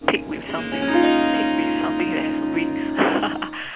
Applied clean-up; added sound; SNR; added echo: none; Harp; -5 dB; none.